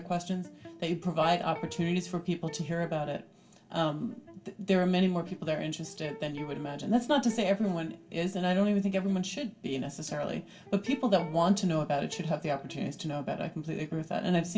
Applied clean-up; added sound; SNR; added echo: none; Electric guitar; 20 dB; reverberation time 0.2 s.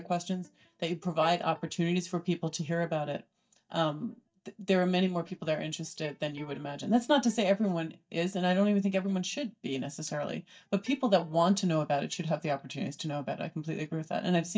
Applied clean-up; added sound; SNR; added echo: neural mask model DeepFilterNet 3.